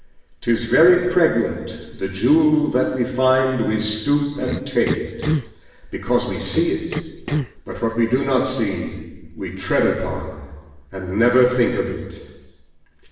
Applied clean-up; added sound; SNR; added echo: none; Cough; 7 dB; reverberation time 1.2 s.